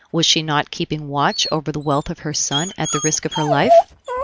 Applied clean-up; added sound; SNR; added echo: none; Dog; 2 dB; none.